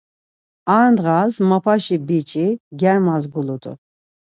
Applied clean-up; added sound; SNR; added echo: none; none; none; none.